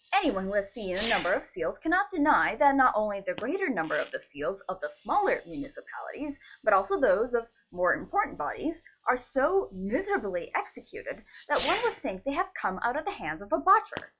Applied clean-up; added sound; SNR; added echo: classical method log-MMSE.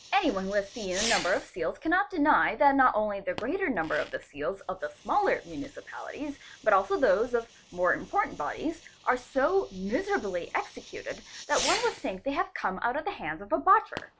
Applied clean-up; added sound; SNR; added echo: none; Fireworks; 14 dB; none.